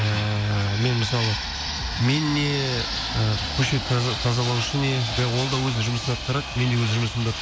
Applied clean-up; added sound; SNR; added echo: none; Fixed-wing aircraft, airplane; 7 dB; none.